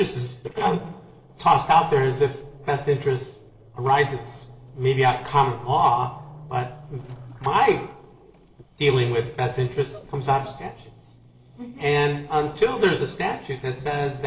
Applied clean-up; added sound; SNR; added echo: neural separator model SepFormer DNS4.